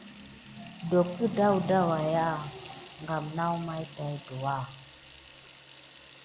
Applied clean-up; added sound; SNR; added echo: none; Sink (filling or washing) / Water tap, faucet; 18 dB; none.